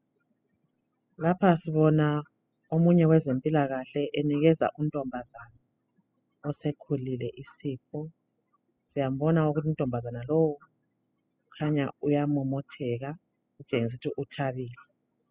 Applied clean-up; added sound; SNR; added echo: classical method spectral subtraction.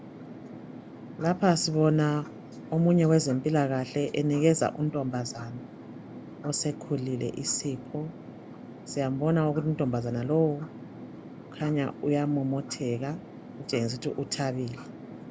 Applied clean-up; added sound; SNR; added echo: none; Fixed-wing aircraft, airplane; 14 dB; none.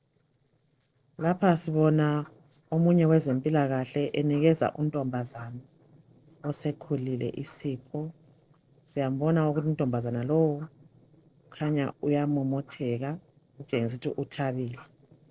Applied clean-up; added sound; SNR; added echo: neural separator model SepFormer DNS4.